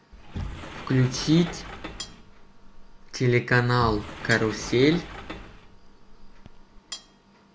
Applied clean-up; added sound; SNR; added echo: none; Sliding door + Cutlery, silverware; 12 dB; none.